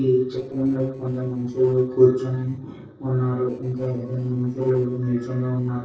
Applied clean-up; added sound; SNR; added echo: neural separator model SepFormer DNS4.